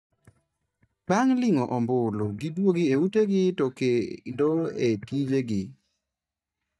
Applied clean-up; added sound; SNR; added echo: neural mask model DeepFilterNet 3.